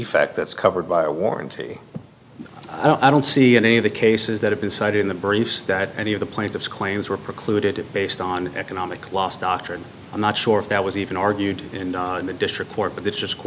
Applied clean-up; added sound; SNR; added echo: none; none; none; none.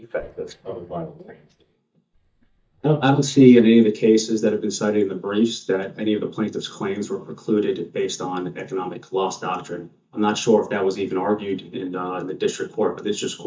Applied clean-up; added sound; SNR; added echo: neural mask model DeepFilterNet 3.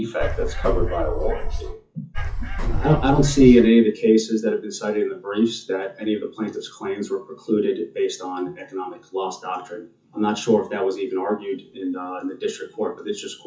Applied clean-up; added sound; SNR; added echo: classical method WPE with log-MMSE.